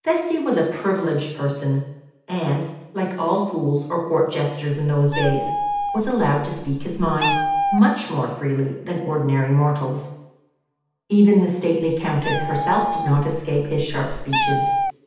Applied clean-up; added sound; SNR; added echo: none; Meow; 3 dB; reverberation time 0.8 s.